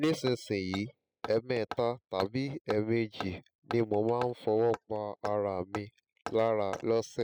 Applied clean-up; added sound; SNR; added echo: classical method spectral subtraction.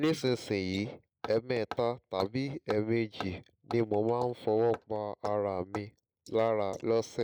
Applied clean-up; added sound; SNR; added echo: neural mask model Resemble Enhance denoiser.